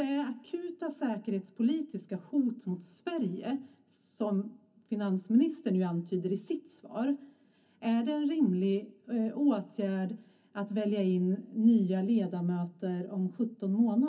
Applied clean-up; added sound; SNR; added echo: none; none; none; reverberation time 0.4 s.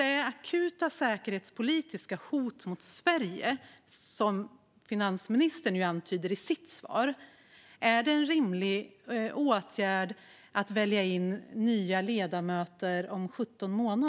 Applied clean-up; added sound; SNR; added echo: none; none; none; none.